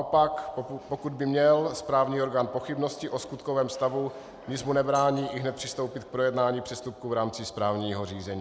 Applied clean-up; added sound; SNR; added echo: none; none; none; none.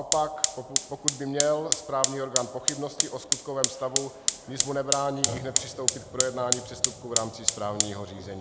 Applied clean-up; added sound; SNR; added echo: none; Fire; -2 dB; none.